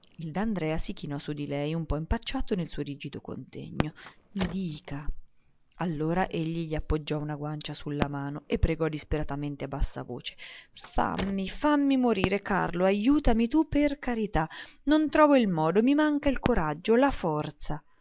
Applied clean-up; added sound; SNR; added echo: none; Fireworks + Car; 15 dB; none.